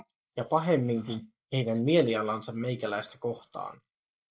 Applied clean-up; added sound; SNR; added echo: neural mask model Resemble Enhance denoiser.